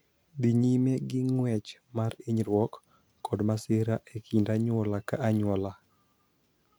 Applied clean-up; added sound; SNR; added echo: none; none; none; none.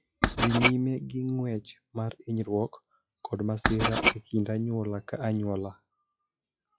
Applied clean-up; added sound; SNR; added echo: classical method log-MMSE.